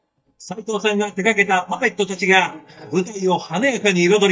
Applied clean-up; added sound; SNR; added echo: neural mask model DeepFilterNet 3.